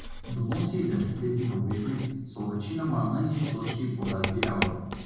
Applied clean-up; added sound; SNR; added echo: none; Writing; 8 dB; reverberation time 1.3 s.